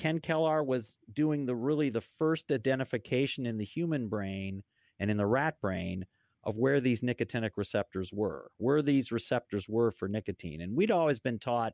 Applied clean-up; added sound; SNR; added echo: none; none; none; none.